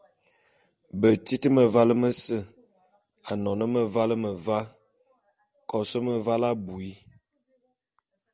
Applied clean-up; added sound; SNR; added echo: none; none; none; none.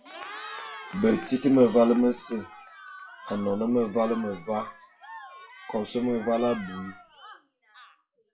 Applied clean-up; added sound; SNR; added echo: classical method WPE with log-MMSE.